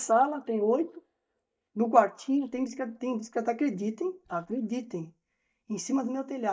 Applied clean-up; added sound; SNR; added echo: neural mask model DeepFilterNet 3.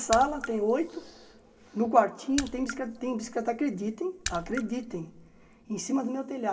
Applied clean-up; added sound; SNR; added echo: none; Raindrop / Splash, splatter; 13 dB; reverberation time 2.7 s.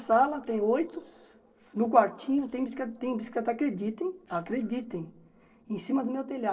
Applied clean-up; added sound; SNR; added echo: neural separator model SepFormer DNS4.